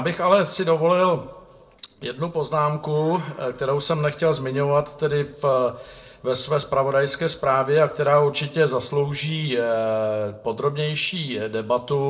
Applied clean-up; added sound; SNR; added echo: neural separator model SepFormer DNS4.